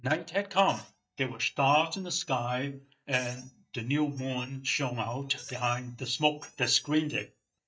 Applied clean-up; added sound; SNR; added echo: neural mask model DeepFilterNet 3.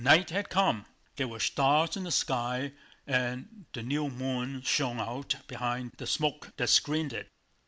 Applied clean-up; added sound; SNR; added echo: none; none; none; none.